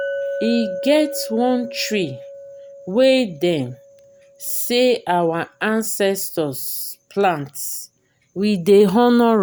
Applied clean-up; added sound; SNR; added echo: none; Chink, clink; 14 dB; none.